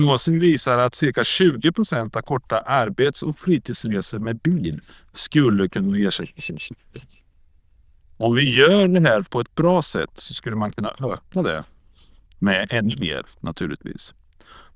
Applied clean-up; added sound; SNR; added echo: neural diffusion model UNIVERSE++.